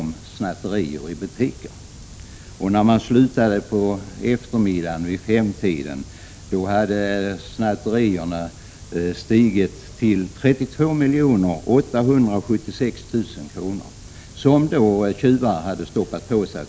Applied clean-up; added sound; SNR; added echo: none; none; none; none.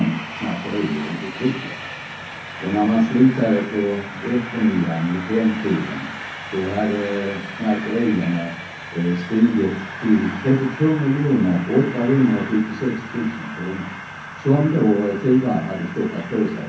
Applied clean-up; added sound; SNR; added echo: none; Train; 13 dB; reverberation time 0.6 s.